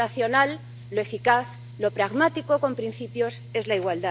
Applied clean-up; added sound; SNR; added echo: none; Mechanical fan; 16 dB; none.